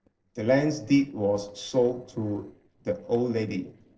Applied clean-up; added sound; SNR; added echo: neural separator model SepFormer DNS4.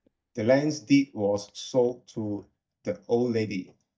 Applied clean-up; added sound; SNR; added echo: neural mask model DeepFilterNet 3.